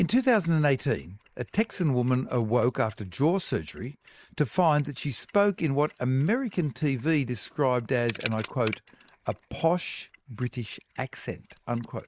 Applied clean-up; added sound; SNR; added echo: neural mask model Resemble Enhance denoiser.